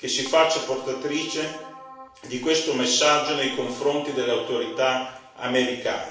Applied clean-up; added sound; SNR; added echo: none; Keyboard (musical); 19 dB; reverberation time 0.7 s.